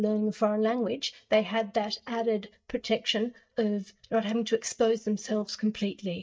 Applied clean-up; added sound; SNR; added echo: neural mask model DeepFilterNet 3.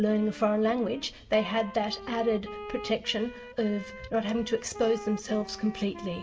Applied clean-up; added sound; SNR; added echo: none; Wind instrument, woodwind instrument; 15 dB; reverberation time 0.7 s.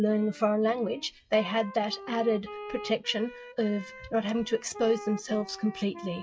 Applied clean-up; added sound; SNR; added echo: classical method WPE with log-MMSE.